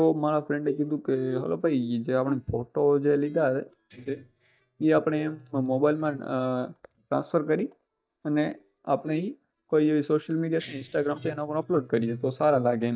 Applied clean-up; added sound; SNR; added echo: neural mask model DeepFilterNet 3.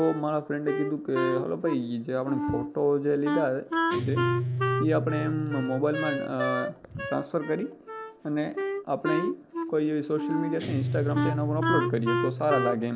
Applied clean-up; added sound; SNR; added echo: none; Wind instrument, woodwind instrument + Guitar; 1 dB; none.